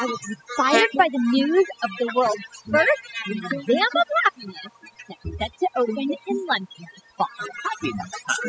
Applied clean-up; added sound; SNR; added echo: classical method spectral subtraction.